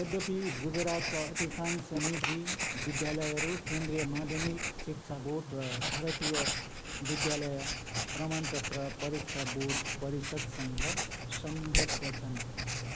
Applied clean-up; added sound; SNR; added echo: neural mask model Resemble Enhance denoiser.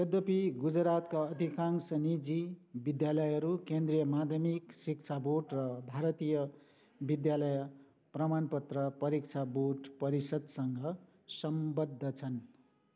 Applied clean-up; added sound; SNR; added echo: none; none; none; none.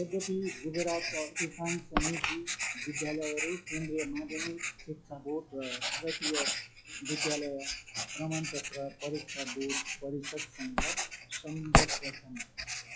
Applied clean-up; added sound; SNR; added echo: classical method log-MMSE.